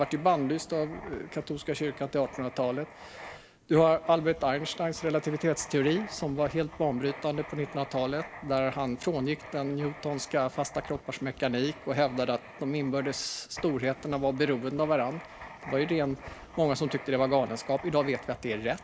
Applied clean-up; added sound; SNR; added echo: none; Writing; 16 dB; none.